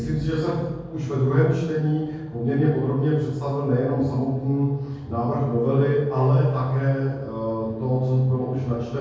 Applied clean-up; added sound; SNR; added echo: none; none; none; reverberation time 1.3 s.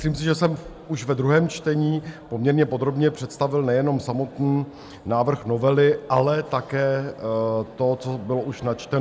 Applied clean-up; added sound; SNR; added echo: none; none; none; none.